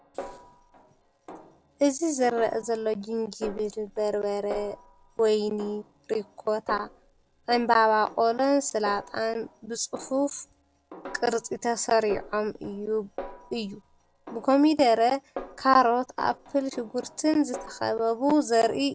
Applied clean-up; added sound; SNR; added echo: none; Snare drum; 17 dB; none.